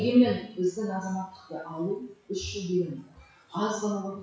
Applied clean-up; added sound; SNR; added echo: classical method WPE with log-MMSE.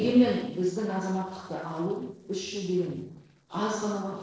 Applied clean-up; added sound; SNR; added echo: neural separator model SepFormer DNS4.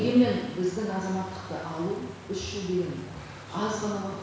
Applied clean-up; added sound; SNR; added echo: none; Water; 18 dB; reverberation time 1.1 s.